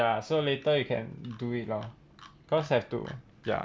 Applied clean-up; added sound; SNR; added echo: none; none; none; none.